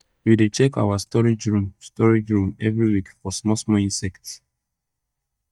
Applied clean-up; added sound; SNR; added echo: neural mask model DeepFilterNet 3.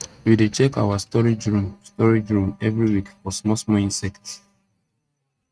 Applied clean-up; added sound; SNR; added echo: neural mask model RNNoise.